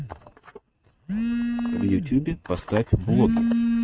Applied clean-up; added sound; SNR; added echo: neural mask model RNNoise.